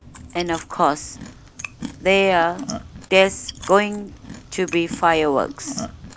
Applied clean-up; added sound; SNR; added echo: none; Chewing, mastication; 14 dB; none.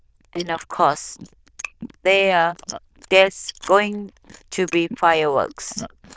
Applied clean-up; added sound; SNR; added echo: neural diffusion model UNIVERSE++.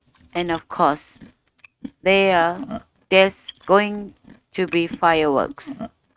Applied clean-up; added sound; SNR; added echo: neural mask model RNNoise.